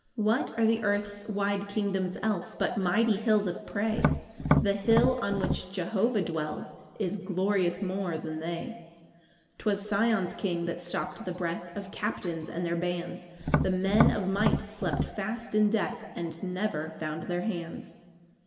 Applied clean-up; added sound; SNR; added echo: none; Tap; -1 dB; reverberation time 1.8 s.